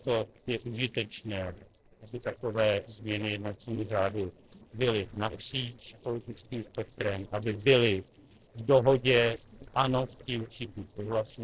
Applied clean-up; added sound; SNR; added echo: neural separator model SepFormer DNS4.